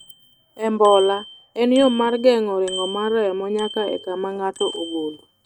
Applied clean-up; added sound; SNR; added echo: neural mask model RNNoise.